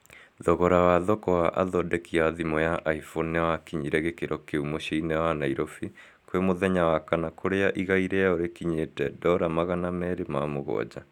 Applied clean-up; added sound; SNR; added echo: none; none; none; none.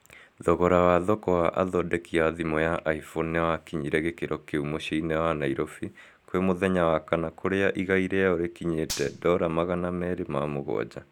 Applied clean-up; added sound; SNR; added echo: none; Gunshot, gunfire; 14 dB; none.